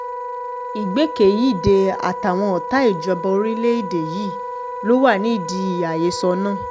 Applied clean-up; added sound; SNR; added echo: none; Wind instrument, woodwind instrument; 8 dB; none.